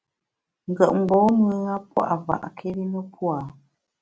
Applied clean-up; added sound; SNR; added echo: none; none; none; none.